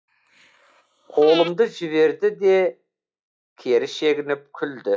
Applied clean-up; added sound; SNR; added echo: classical method log-MMSE.